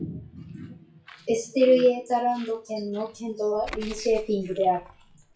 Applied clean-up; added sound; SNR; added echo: classical method WPE with log-MMSE.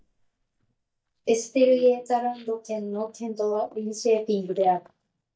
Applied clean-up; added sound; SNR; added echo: neural mask model DeepFilterNet 3.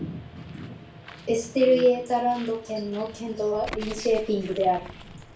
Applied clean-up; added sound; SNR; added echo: none; Bird; 17 dB; reverberation time 0.3 s.